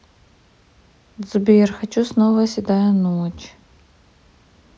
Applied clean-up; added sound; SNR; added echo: none; none; none; none.